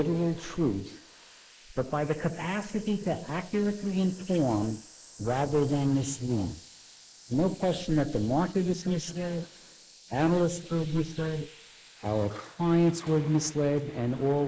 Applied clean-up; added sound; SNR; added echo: neural mask model Resemble Enhance denoiser.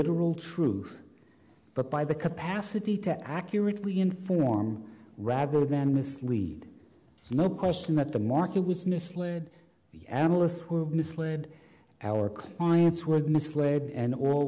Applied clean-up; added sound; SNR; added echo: none; none; none; none.